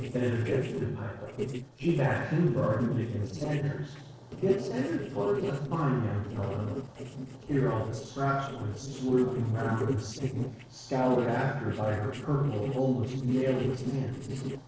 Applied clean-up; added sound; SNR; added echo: neural separator model SepFormer DNS4.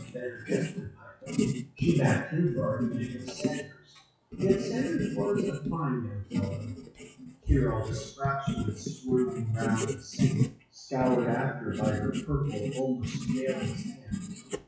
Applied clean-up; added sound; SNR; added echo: classical method WPE with log-MMSE.